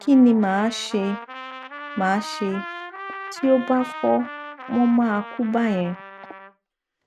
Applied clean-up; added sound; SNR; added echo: none; Trumpet; 14 dB; none.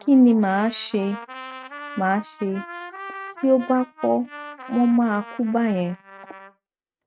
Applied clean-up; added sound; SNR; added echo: neural mask model RNNoise.